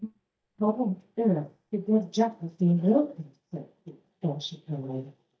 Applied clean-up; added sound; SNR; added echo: neural mask model DeepFilterNet 3.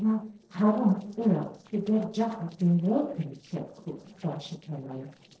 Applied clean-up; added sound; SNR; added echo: neural separator model SepFormer DNS4.